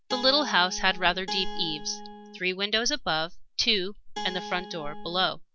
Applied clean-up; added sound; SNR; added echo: none; Guitar; 11 dB; none.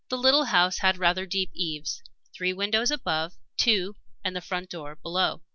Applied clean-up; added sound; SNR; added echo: none; none; none; none.